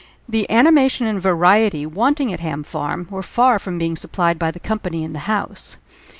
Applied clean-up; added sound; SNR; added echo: none; none; none; none.